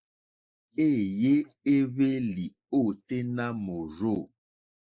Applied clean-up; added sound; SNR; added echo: neural mask model Resemble Enhance denoiser.